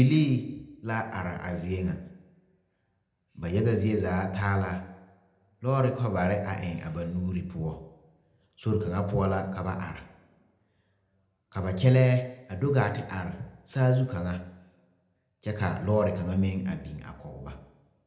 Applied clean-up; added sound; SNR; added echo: none; none; none; reverberation time 0.8 s.